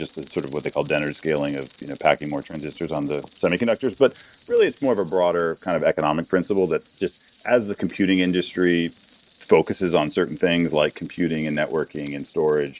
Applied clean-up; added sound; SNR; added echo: neural mask model RNNoise.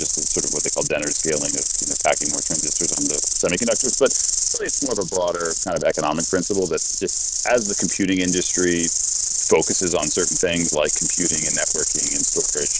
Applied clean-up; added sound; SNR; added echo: neural diffusion model UNIVERSE++.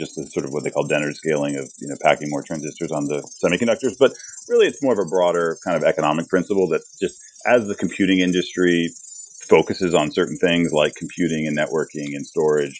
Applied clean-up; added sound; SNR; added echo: classical method Wiener filter.